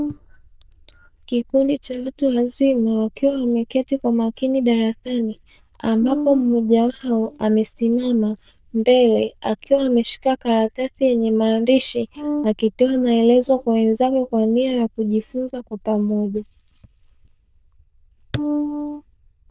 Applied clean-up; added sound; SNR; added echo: neural diffusion model UNIVERSE++.